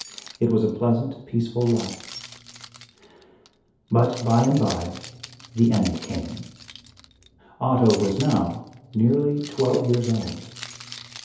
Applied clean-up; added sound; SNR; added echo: none; Keys jangling; 18 dB; reverberation time 2.2 s.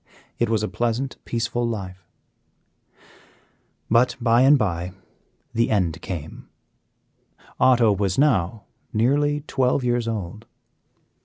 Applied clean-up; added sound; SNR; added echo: none; none; none; none.